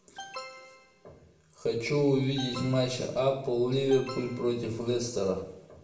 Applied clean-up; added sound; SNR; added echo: none; Alarm; 17 dB; reverberation time 0.6 s.